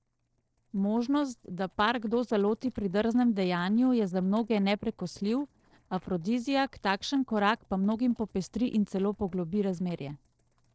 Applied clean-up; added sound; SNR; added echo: neural separator model SepFormer DNS4.